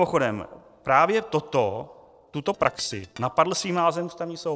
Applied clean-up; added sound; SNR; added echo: neural separator model SepFormer DNS4.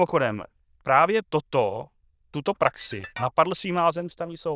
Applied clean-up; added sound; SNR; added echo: neural diffusion model UNIVERSE++.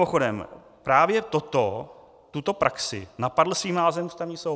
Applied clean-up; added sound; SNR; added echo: none; none; none; none.